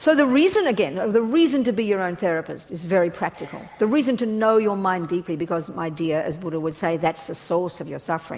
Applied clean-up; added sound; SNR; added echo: none; none; none; none.